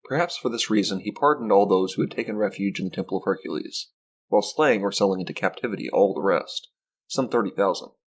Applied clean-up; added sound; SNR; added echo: neural mask model Resemble Enhance denoiser.